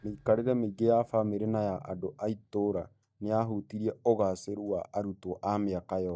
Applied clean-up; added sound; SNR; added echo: neural mask model DeepFilterNet 3.